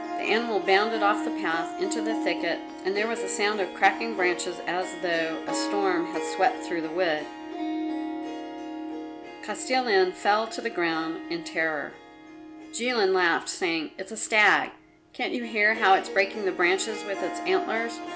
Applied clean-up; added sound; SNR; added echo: none; Harp; 8 dB; none.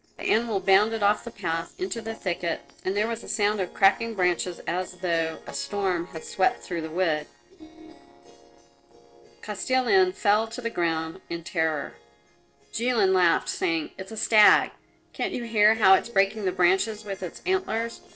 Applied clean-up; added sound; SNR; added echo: neural separator model SepFormer DNS4.